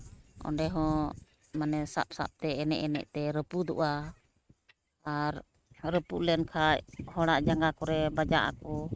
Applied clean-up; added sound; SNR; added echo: neural mask model RNNoise.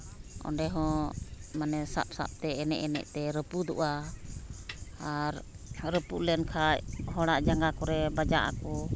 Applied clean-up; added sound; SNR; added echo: none; Snare drum; 20 dB; none.